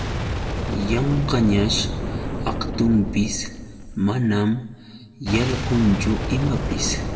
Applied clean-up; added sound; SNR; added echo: none; Boom; 4 dB; reverberation time 1.5 s.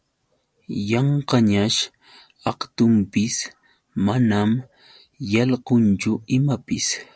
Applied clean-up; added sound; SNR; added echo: none; none; none; none.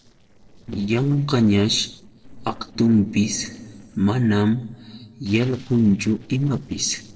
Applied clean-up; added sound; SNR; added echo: neural separator model SepFormer DNS4.